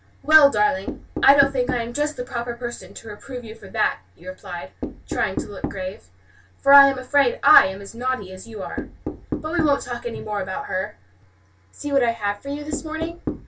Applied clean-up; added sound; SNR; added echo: none; Knock; 11 dB; reverberation time 0.1 s.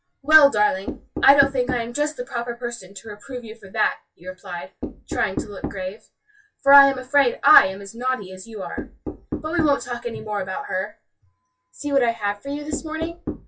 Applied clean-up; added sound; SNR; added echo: classical method WPE with log-MMSE.